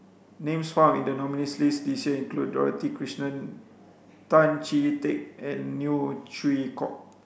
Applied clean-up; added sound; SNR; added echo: none; none; none; none.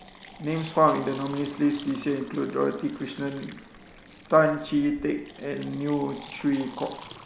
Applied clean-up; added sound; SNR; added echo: none; Fill (with liquid); 18 dB; none.